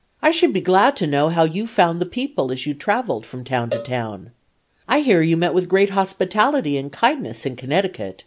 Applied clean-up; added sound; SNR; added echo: none; Cowbell; 14 dB; none.